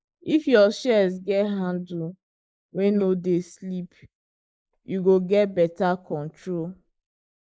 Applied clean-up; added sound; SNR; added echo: neural mask model Resemble Enhance denoiser.